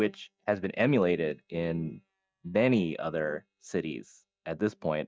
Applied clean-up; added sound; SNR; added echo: neural mask model DeepFilterNet 3.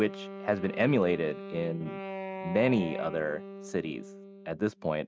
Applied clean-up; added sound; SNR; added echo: neural mask model RNNoise.